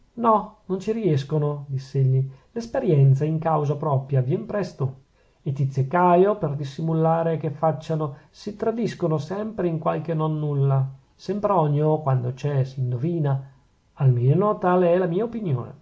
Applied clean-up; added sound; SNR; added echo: none; none; none; none.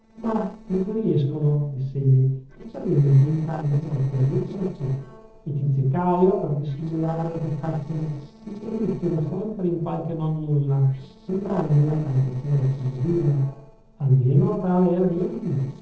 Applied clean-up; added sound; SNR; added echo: neural separator model SepFormer DNS4.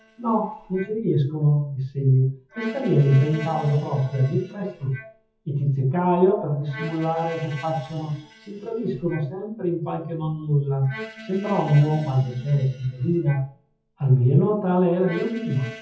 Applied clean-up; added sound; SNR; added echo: classical method WPE with log-MMSE.